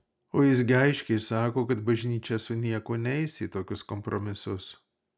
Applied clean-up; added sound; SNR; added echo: none; none; none; none.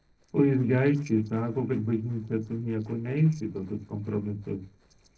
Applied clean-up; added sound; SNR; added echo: neural separator model SepFormer DNS4.